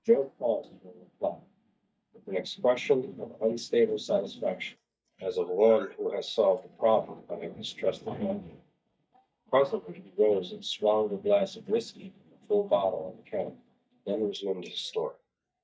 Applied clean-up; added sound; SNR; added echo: neural mask model DeepFilterNet 3.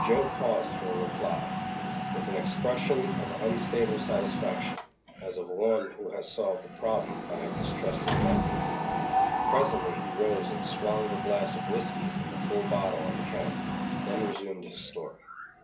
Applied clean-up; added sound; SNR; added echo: none; Mechanisms; 0 dB; reverberation time 0.3 s.